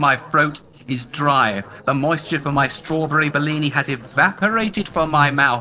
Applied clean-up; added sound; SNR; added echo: neural separator model SepFormer DNS4.